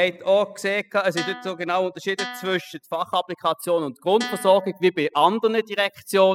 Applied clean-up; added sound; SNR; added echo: classical method spectral subtraction.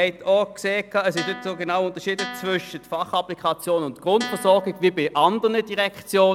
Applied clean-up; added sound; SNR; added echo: none; Guitar; 14 dB; none.